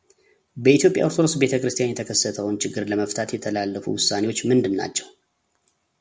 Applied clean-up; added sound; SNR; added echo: none; none; none; none.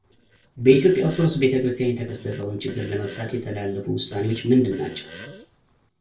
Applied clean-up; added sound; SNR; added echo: neural separator model SepFormer DNS4.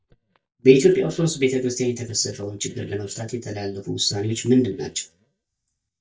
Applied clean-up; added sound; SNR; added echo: neural mask model DeepFilterNet 3.